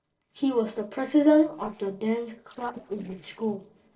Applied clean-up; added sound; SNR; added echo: neural separator model SepFormer DNS4.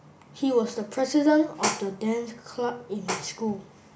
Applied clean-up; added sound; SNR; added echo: none; none; none; none.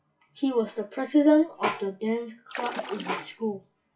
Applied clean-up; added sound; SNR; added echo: classical method WPE with log-MMSE.